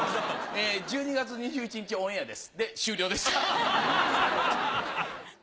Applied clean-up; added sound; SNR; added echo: none; none; none; none.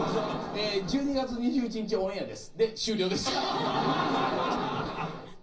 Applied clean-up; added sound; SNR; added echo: none; Writing; 18 dB; reverberation time 0.5 s.